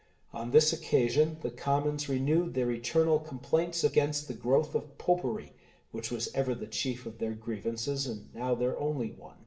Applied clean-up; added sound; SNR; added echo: none; none; none; reverberation time 0.7 s.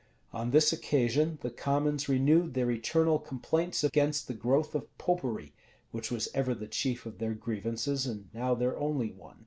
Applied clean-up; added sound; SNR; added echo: none; none; none; none.